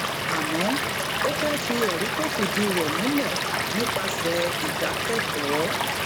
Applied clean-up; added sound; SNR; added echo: none; Stream / Liquid; -3 dB; none.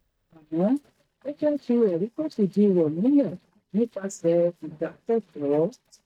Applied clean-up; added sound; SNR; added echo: neural mask model DeepFilterNet 3.